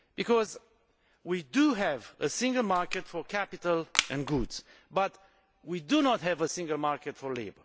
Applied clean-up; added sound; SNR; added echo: none; Crushing; 6 dB; none.